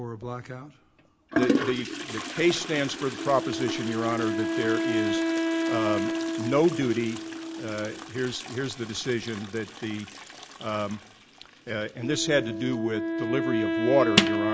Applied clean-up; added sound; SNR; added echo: none; Toilet flush + Wind instrument, woodwind instrument; 1 dB; none.